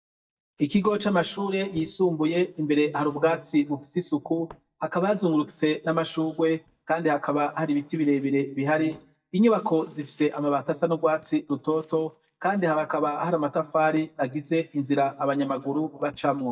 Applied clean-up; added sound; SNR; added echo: neural mask model DeepFilterNet 3.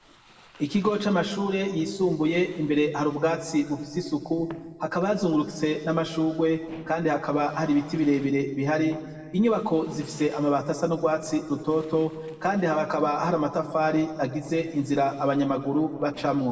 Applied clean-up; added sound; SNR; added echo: neural separator model SepFormer DNS4.